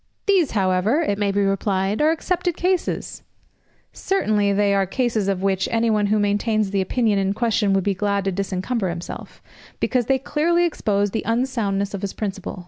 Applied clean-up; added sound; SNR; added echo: none; none; none; none.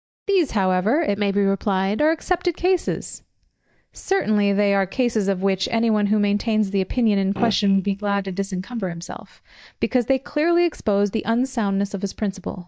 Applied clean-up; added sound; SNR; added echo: neural mask model DeepFilterNet 3.